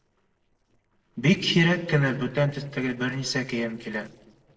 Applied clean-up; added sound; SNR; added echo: neural separator model SepFormer DNS4.